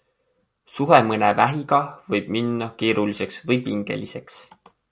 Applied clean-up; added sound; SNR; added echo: none; none; none; none.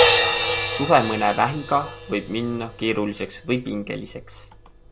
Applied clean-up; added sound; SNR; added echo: none; Crash cymbal; 1 dB; none.